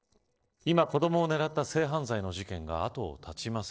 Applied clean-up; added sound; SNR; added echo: neural separator model SepFormer DNS4.